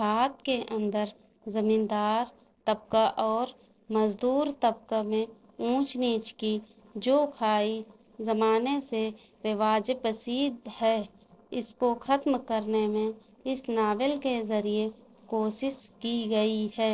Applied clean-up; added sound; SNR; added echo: neural separator model SepFormer DNS4.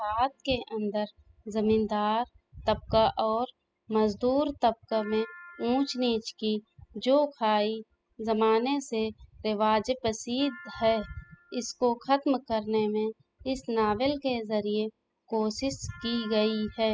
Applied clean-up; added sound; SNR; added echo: classical method spectral subtraction.